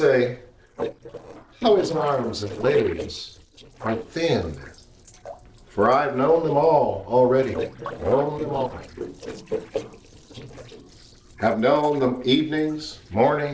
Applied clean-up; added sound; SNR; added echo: neural separator model SepFormer DNS4.